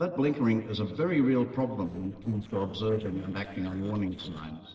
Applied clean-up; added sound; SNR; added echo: neural separator model SepFormer DNS4.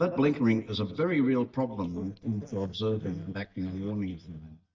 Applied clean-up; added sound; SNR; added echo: neural mask model DeepFilterNet 3.